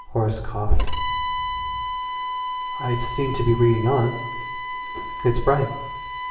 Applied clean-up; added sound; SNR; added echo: none; Bowed string instrument; 6 dB; reverberation time 0.7 s.